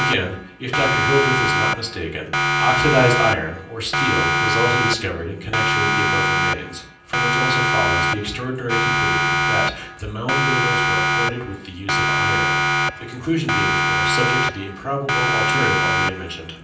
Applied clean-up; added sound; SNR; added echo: none; Siren; -4 dB; reverberation time 0.6 s.